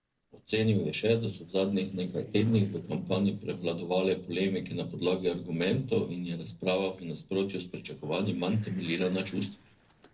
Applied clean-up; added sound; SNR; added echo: neural separator model SepFormer DNS4.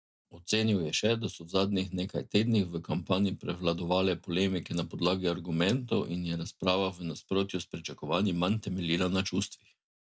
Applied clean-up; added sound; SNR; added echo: none; none; none; none.